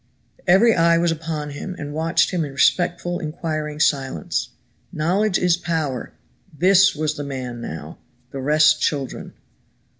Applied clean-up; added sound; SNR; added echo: none; none; none; none.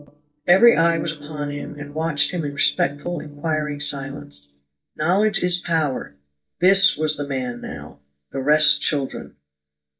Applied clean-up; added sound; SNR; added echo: neural mask model DeepFilterNet 3.